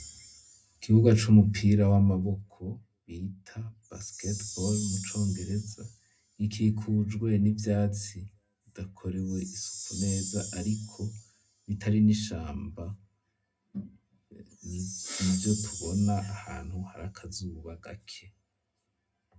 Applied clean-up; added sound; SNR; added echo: none; Chime; 15 dB; reverberation time 0.2 s.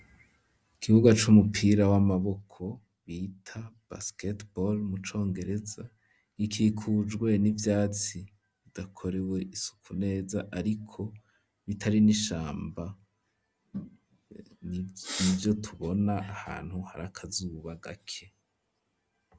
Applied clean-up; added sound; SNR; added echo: none; none; none; none.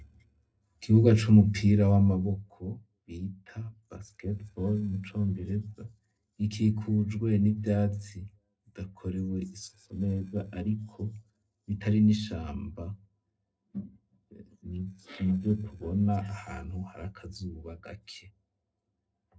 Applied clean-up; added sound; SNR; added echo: neural separator model SepFormer DNS4.